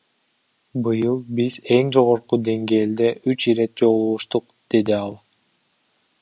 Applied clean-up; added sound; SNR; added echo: none; none; none; none.